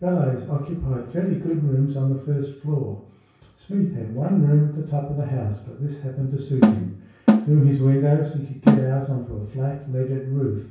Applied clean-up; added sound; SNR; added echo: none; Snare drum; -3 dB; reverberation time 0.6 s.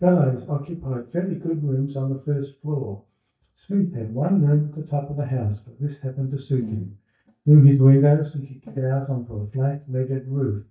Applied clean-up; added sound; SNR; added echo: neural mask model DeepFilterNet 3.